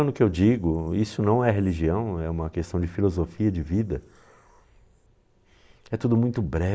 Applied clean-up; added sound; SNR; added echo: neural mask model Resemble Enhance denoiser.